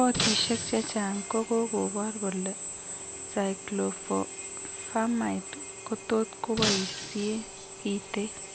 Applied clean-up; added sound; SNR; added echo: none; Shatter + Drill; 4 dB; none.